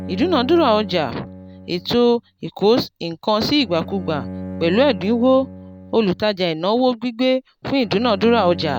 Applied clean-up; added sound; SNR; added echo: none; Bowed string instrument; 15 dB; none.